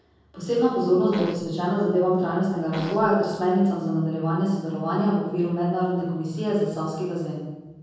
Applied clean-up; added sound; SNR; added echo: none; Fart; 12 dB; reverberation time 1.3 s.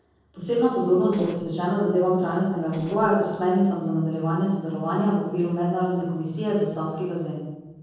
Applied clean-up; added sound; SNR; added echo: neural separator model SepFormer DNS4.